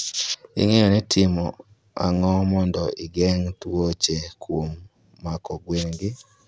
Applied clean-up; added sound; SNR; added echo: none; none; none; none.